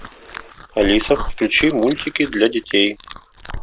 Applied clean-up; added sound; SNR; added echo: none; Chewing, mastication; 11 dB; none.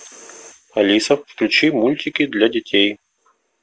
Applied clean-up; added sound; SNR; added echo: none; none; none; none.